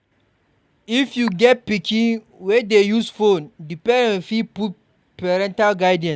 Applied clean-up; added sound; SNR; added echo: none; none; none; none.